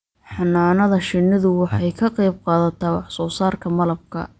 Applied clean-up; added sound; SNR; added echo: none; none; none; none.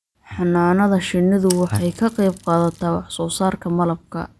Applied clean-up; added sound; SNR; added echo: none; Mechanisms / Bicycle; 16 dB; none.